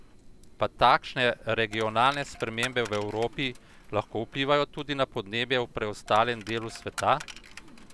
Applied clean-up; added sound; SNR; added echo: none; Coin (dropping); 17 dB; none.